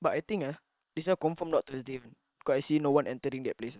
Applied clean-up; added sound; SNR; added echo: neural separator model SepFormer WHAM!.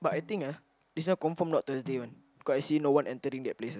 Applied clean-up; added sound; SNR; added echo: none; Snare drum; 20 dB; none.